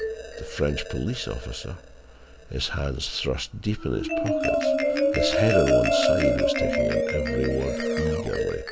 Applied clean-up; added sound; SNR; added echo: none; Marimba, xylophone; -3 dB; none.